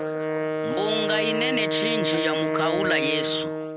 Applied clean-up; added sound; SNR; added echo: none; Wind instrument, woodwind instrument; -1 dB; none.